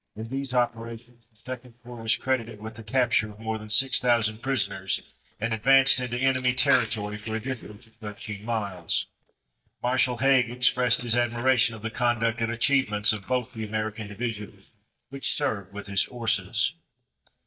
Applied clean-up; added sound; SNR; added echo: neural mask model DeepFilterNet 3.